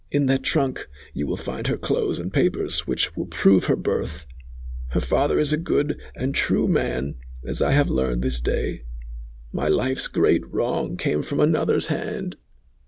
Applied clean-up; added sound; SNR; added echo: none; none; none; none.